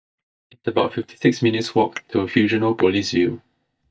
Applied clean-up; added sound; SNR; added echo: neural mask model DeepFilterNet 3.